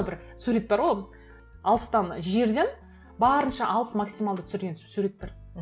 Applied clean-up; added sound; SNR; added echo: none; none; none; none.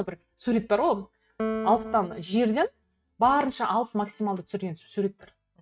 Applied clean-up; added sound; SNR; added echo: neural mask model RNNoise.